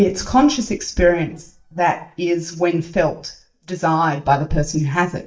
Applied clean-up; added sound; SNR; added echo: neural mask model DeepFilterNet 3.